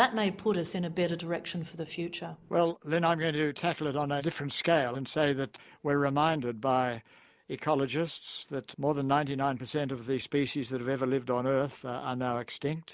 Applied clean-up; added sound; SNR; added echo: none; none; none; none.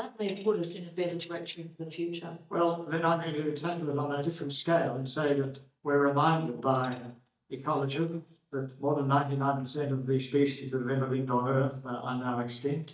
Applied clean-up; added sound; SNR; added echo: neural mask model DeepFilterNet 3.